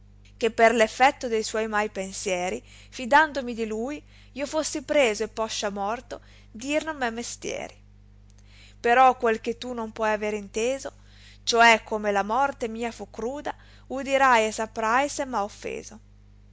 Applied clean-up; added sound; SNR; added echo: none; none; none; none.